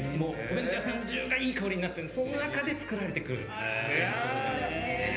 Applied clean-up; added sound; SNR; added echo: none; none; none; reverberation time 0.8 s.